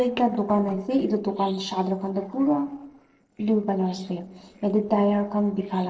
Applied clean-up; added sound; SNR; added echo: neural separator model SepFormer DNS4.